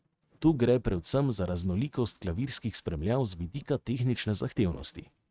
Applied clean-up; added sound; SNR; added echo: neural mask model RNNoise.